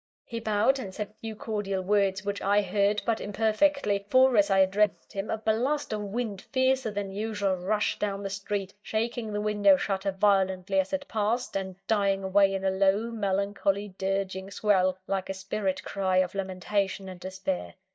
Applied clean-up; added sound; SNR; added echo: neural mask model DeepFilterNet 3.